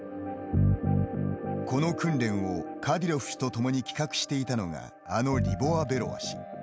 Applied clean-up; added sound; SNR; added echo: none; none; none; none.